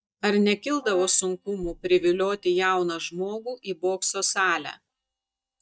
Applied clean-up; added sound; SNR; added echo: neural mask model DeepFilterNet 3.